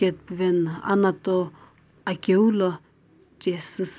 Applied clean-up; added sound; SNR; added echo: none; none; none; none.